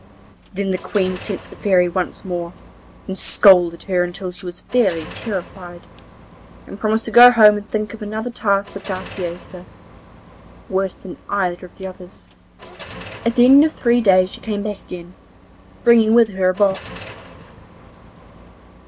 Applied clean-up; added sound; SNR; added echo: none; Car; 20 dB; none.